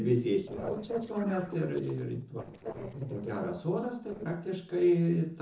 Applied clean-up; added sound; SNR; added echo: neural separator model SepFormer DNS4.